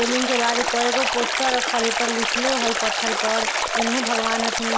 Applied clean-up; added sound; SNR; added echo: none; Stream; -2 dB; none.